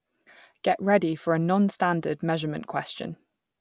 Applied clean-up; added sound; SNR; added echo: none; none; none; none.